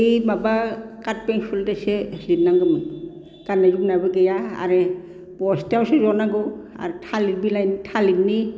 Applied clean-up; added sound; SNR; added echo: none; none; none; none.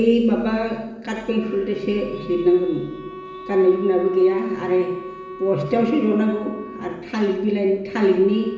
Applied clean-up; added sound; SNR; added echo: none; Wind instrument, woodwind instrument; 17 dB; reverberation time 0.7 s.